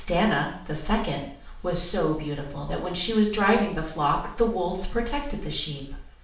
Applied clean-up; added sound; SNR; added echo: none; none; none; reverberation time 0.5 s.